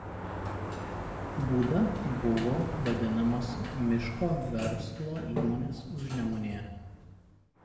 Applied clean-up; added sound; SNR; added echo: none; Sliding door; 5 dB; reverberation time 0.9 s.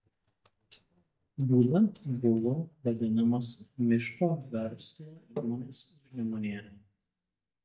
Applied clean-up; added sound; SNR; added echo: neural mask model DeepFilterNet 3.